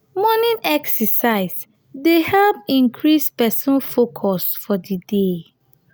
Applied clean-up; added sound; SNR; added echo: none; none; none; none.